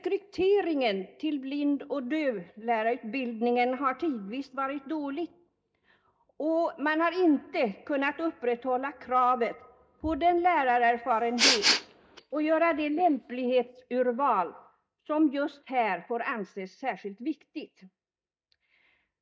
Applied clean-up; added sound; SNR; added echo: neural mask model DeepFilterNet 3.